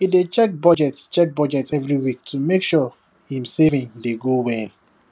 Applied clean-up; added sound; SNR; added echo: none; none; none; none.